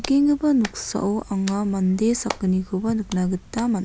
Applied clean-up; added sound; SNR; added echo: none; Hands; 16 dB; none.